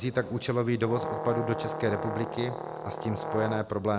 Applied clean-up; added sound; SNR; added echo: none; Brass instrument; 5 dB; none.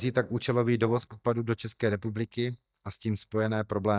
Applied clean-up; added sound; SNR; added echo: neural mask model DeepFilterNet 3.